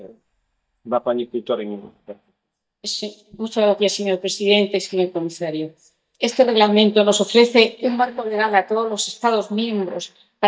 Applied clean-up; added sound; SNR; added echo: neural mask model DeepFilterNet 3.